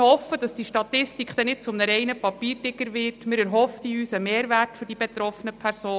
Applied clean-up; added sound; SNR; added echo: none; none; none; none.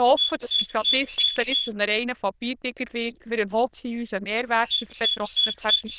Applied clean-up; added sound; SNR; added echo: neural diffusion model UNIVERSE++.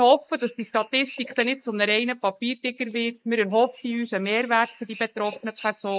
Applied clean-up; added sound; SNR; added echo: neural mask model Resemble Enhance denoiser.